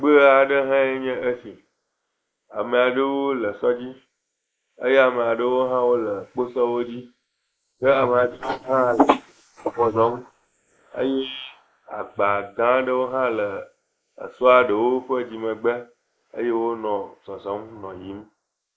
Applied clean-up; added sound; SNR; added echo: neural mask model Resemble Enhance denoiser.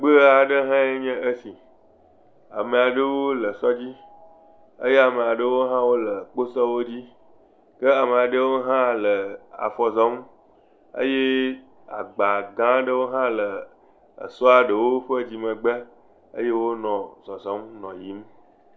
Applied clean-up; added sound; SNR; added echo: none; none; none; none.